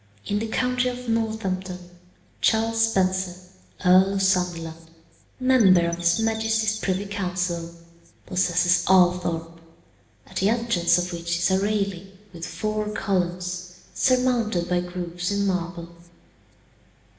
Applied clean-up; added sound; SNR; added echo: none; Chirp, tweet; 14 dB; reverberation time 1.1 s.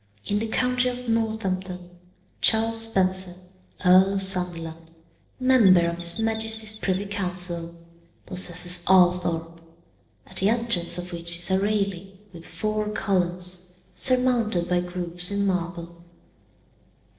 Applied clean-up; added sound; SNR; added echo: neural separator model SepFormer DNS4.